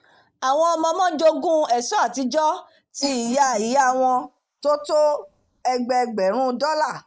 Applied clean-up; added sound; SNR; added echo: neural mask model Resemble Enhance denoiser.